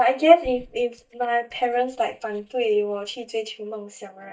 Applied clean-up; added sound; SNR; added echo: neural mask model DeepFilterNet 3.